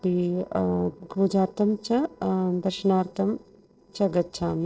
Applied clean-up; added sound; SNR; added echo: neural separator model SepFormer DNS4.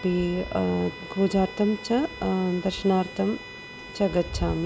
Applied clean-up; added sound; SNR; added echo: none; Bowed string instrument; 16 dB; none.